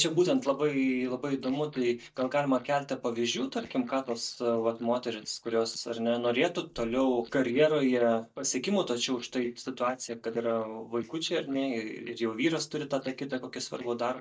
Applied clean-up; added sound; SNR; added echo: neural mask model DeepFilterNet 3.